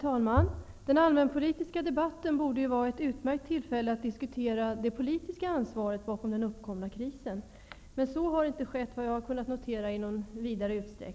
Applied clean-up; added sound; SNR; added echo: none; none; none; none.